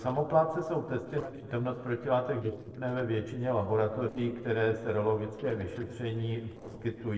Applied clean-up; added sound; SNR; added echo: neural separator model SepFormer DNS4.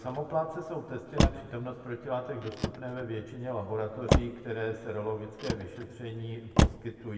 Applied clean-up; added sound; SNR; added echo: none; Motor vehicle (road); -3 dB; reverberation time 2.1 s.